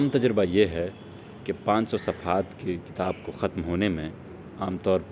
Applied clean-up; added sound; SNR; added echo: none; none; none; none.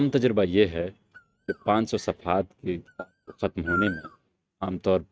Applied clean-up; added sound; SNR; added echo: neural mask model RNNoise.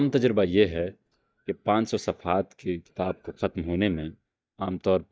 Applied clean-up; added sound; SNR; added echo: neural mask model DeepFilterNet 3.